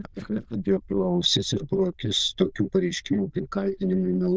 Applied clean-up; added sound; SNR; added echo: neural diffusion model UNIVERSE++.